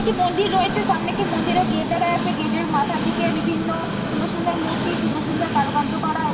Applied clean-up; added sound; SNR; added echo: none; Train; 0 dB; reverberation time 2.1 s.